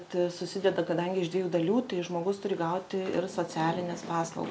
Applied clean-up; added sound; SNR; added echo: none; none; none; none.